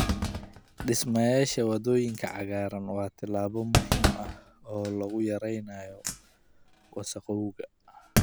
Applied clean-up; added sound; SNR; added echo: none; Thump, thud; 2 dB; none.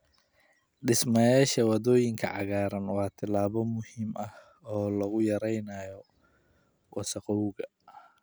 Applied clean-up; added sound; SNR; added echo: none; none; none; none.